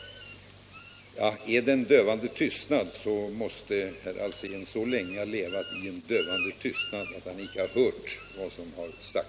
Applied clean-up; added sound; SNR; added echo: none; Bird; 13 dB; none.